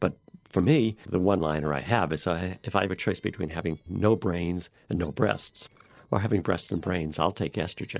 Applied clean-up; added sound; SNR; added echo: neural separator model SepFormer DNS4.